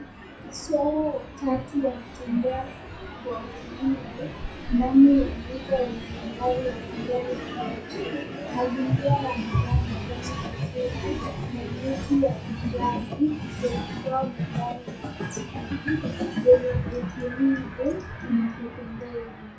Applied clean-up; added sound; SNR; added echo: classical method WPE with log-MMSE.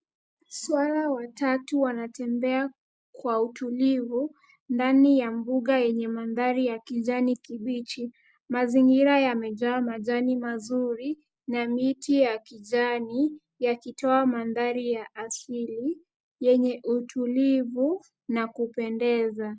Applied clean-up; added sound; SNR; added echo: none; none; none; none.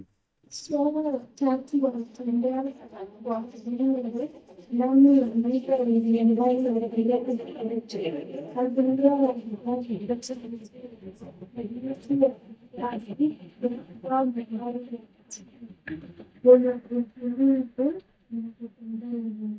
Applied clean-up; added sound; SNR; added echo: neural mask model DeepFilterNet 3.